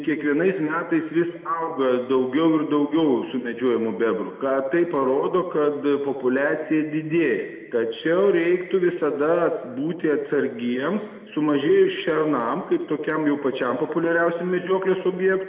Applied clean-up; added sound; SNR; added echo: none; none; none; reverberation time 1.9 s.